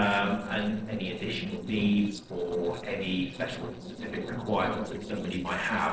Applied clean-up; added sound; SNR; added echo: neural separator model SepFormer DNS4.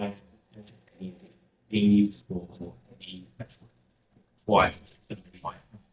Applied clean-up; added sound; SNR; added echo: neural mask model DeepFilterNet 3.